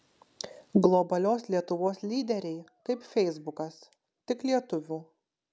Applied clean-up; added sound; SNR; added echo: none; none; none; none.